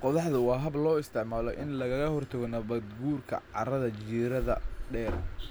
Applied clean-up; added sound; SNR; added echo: none; Insect; 10 dB; none.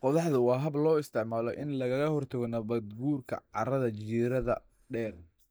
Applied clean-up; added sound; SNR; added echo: neural mask model DeepFilterNet 3.